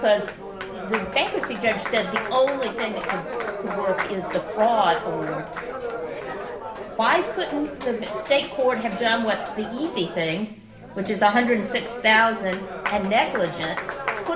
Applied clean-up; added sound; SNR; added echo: none; Applause; 7 dB; reverberation time 0.5 s.